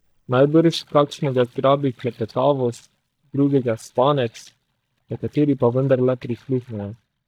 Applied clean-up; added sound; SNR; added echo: neural mask model DeepFilterNet 3.